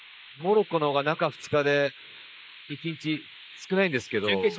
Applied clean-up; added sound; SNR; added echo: neural mask model Resemble Enhance denoiser.